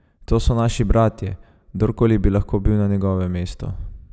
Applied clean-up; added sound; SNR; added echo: none; none; none; none.